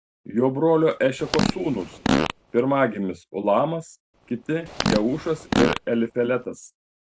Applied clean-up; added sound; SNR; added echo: none; Fart; 3 dB; none.